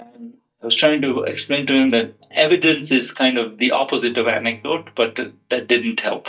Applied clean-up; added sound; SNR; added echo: neural mask model DeepFilterNet 3.